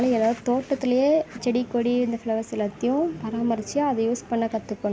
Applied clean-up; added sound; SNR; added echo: none; none; none; none.